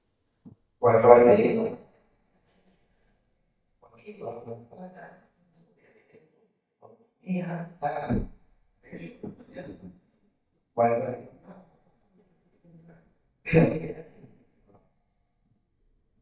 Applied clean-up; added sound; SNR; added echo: neural mask model DeepFilterNet 3.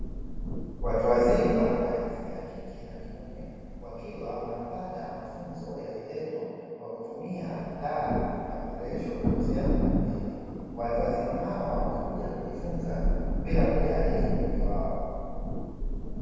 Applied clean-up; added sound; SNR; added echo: none; Thunder; -1 dB; reverberation time 2.2 s.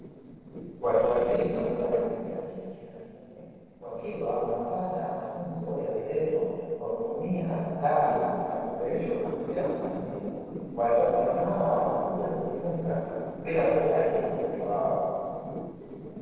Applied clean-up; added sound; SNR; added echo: neural separator model SepFormer DNS4.